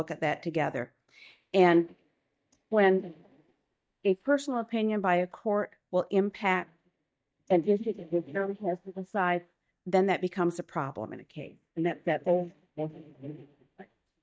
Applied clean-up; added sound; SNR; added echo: neural mask model DeepFilterNet 3.